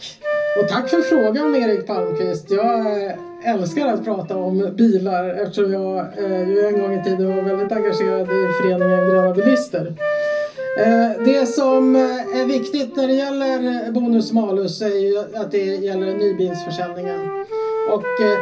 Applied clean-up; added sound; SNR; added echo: none; Wind instrument, woodwind instrument; 6 dB; reverberation time 0.4 s.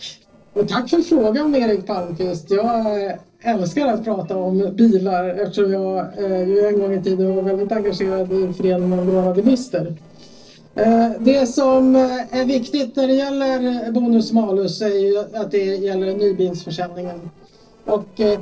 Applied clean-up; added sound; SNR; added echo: neural separator model SepFormer DNS4.